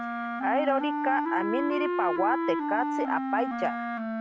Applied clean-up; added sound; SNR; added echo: none; Wind instrument, woodwind instrument; 0 dB; none.